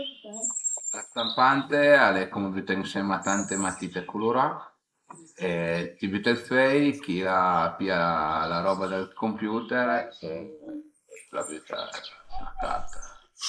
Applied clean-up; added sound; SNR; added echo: neural mask model Resemble Enhance denoiser.